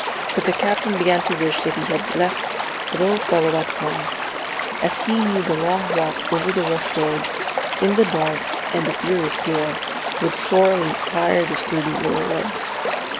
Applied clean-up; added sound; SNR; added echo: none; Stream / Liquid; 2 dB; none.